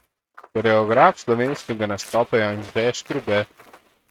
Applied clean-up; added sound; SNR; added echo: neural mask model RNNoise.